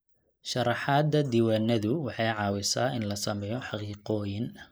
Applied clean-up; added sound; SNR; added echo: neural mask model Resemble Enhance denoiser.